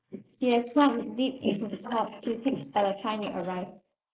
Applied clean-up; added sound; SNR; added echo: neural mask model Resemble Enhance denoiser.